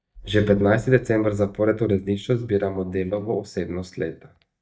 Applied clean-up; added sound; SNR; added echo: neural mask model DeepFilterNet 3.